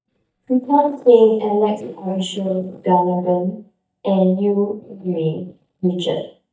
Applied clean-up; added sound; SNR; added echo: neural mask model DeepFilterNet 3.